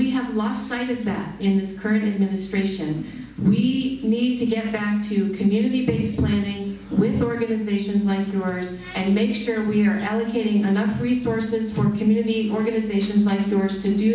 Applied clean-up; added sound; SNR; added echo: none; none; none; none.